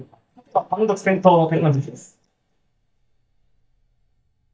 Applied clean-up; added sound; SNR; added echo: neural mask model DeepFilterNet 3.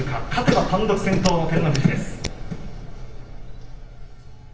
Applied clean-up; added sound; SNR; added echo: none; Hands; 13 dB; reverberation time 0.7 s.